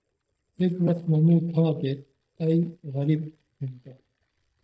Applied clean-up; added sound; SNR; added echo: neural mask model DeepFilterNet 3.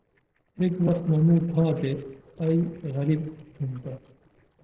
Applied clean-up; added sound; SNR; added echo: neural separator model SepFormer DNS4.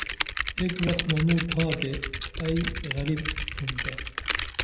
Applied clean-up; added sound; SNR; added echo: none; Typing; -2 dB; reverberation time 0.8 s.